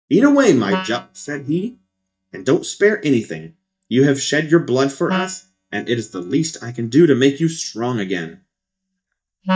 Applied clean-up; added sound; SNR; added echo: neural mask model DeepFilterNet 3.